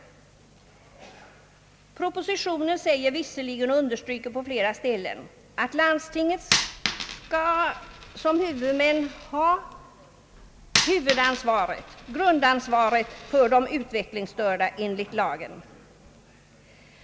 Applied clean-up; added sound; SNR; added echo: none; Coin (dropping); 7 dB; none.